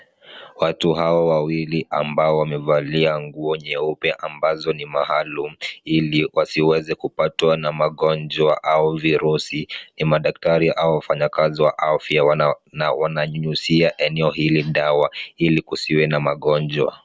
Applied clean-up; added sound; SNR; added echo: none; none; none; none.